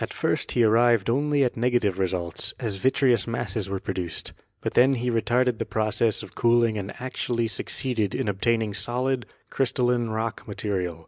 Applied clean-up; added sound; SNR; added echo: none; none; none; none.